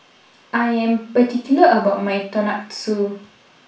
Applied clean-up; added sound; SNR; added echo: none; none; none; reverberation time 0.3 s.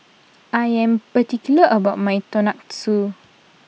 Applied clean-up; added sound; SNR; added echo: none; none; none; none.